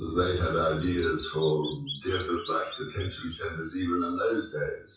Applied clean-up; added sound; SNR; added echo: classical method WPE with log-MMSE.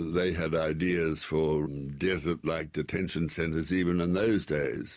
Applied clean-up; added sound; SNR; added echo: none; none; none; none.